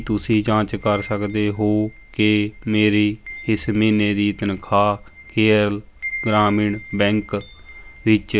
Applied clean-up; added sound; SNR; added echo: none; Wind chime; 17 dB; none.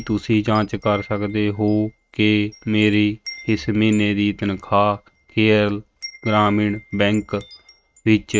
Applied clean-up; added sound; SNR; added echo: neural mask model RNNoise.